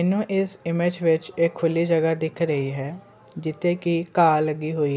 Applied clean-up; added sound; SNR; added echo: none; none; none; none.